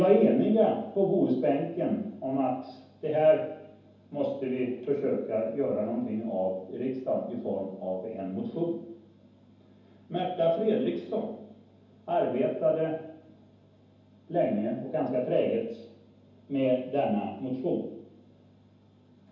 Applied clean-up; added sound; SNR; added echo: none; none; none; reverberation time 0.9 s.